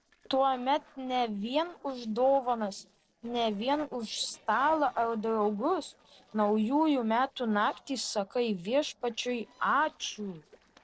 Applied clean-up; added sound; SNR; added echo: neural separator model SepFormer DNS4.